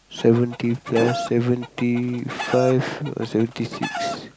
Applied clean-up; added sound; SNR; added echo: none; Chicken, rooster; 10 dB; none.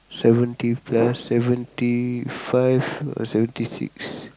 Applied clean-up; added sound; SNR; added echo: none; none; none; none.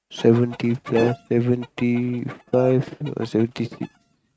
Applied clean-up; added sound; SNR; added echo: neural mask model RNNoise.